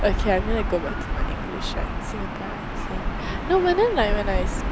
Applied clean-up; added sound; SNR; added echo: none; Gull, seagull / Ocean; 0 dB; none.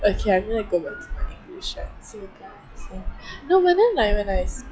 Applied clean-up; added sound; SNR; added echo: classical method log-MMSE.